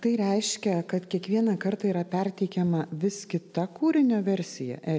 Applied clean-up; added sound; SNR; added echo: none; none; none; none.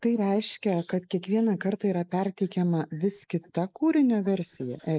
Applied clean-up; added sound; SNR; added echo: neural mask model Resemble Enhance denoiser.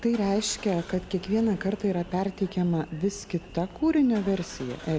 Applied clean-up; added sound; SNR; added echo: none; Engine starting / Car; 18 dB; none.